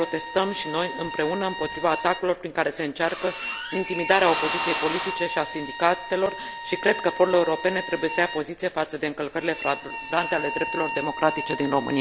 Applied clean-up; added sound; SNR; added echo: none; Bowed string instrument + Drill; 8 dB; none.